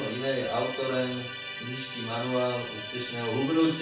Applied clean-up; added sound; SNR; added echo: none; Musical instrument; 9 dB; reverberation time 0.4 s.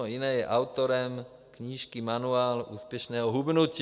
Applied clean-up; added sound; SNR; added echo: none; none; none; none.